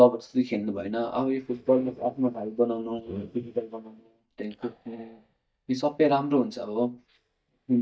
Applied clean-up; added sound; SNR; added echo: neural mask model DeepFilterNet 3.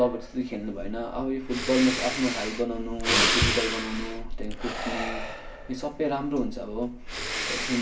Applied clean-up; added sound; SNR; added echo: none; Breathing; 1 dB; reverberation time 0.2 s.